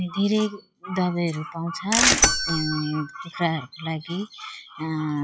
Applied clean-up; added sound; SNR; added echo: classical method log-MMSE.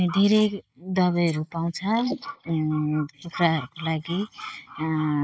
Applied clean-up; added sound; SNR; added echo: neural mask model Resemble Enhance denoiser.